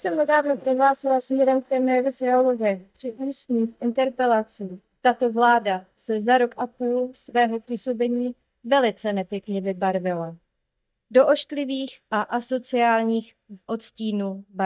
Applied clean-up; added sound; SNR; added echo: neural mask model DeepFilterNet 3.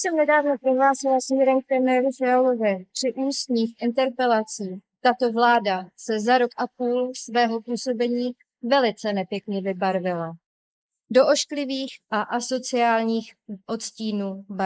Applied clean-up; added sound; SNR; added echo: neural mask model Resemble Enhance denoiser.